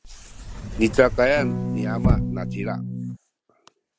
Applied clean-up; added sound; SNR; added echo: none; Electric guitar / Strum + Sliding door / Slam / Wood; 0 dB; none.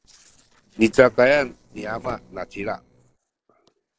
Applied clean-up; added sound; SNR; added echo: neural separator model SepFormer DNS4.